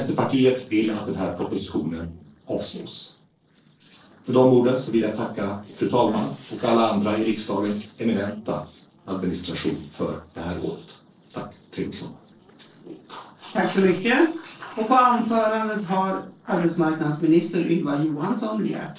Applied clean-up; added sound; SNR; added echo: neural separator model SepFormer DNS4.